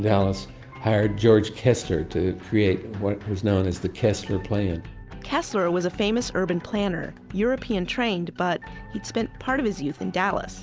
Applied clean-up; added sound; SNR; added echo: none; none; none; none.